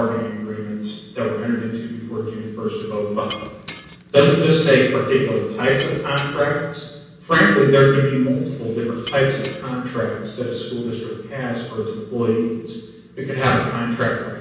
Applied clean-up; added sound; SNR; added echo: none; Shatter; 20 dB; reverberation time 1.2 s.